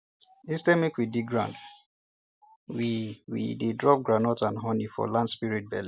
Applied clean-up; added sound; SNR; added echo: none; none; none; none.